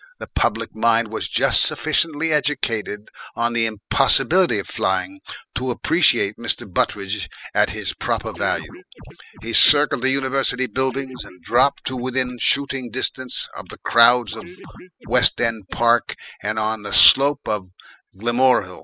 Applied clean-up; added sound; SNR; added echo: classical method spectral subtraction.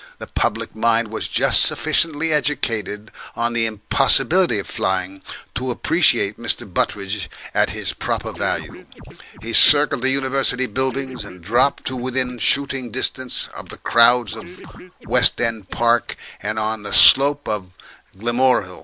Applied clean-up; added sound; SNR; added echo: none; Scratching (performance technique); 16 dB; none.